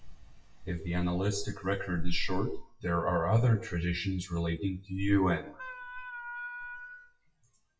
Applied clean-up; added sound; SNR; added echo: classical method WPE with log-MMSE.